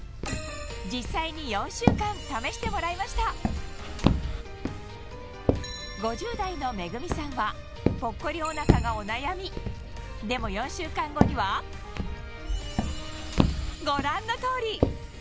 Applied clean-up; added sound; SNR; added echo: none; Walk, footsteps; -3 dB; none.